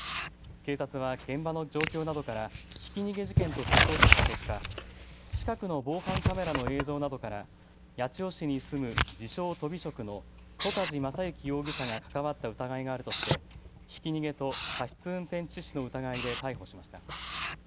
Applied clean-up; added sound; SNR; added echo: none; Writing; -3 dB; none.